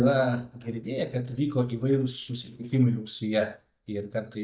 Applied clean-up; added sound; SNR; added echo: neural mask model DeepFilterNet 3.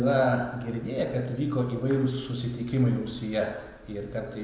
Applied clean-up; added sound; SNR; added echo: none; none; none; none.